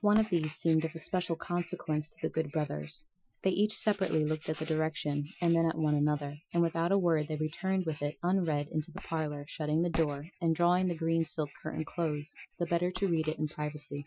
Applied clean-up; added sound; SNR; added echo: classical method Wiener filter.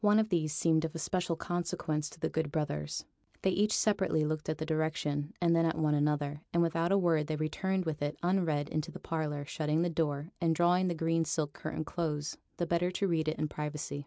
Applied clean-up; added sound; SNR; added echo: none; none; none; none.